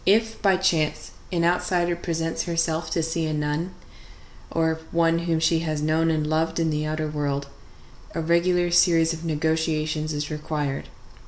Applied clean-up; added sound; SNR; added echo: none; none; none; none.